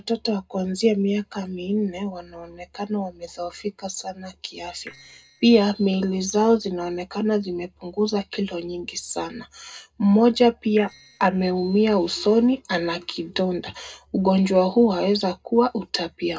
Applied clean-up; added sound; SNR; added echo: neural separator model SepFormer DNS4.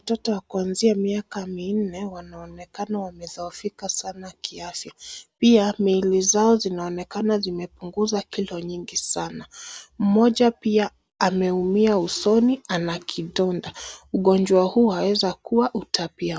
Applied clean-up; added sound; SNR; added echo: none; none; none; none.